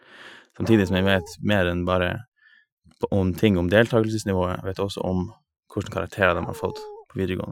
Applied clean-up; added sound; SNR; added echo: classical method Wiener filter.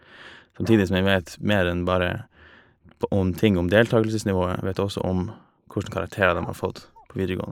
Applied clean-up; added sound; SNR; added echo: neural mask model Resemble Enhance denoiser.